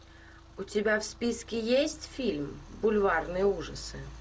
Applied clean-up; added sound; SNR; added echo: none; Idling / Engine starting / Accelerating, revving, vroom / Car; 17 dB; none.